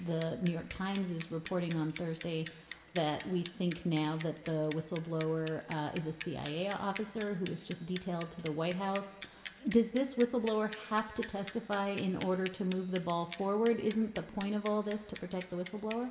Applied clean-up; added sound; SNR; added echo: none; Bicycle; -3 dB; reverberation time 2.9 s.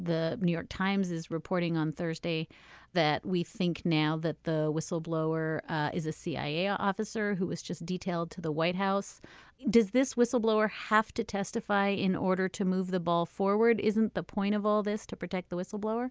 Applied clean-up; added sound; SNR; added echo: none; none; none; none.